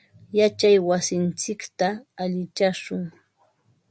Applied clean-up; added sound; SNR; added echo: none; none; none; none.